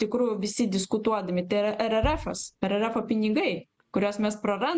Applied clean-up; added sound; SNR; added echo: none; Bass drum; 12 dB; none.